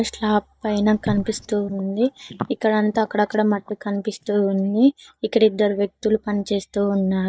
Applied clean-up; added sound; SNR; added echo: neural mask model DeepFilterNet 3.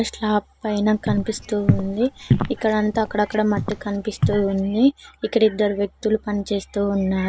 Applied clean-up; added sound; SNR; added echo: none; Walk, footsteps; 4 dB; none.